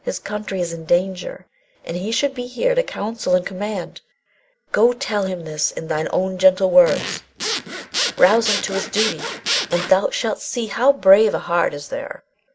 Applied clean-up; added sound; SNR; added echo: none; Zipper (clothing) / Sawing; 5 dB; none.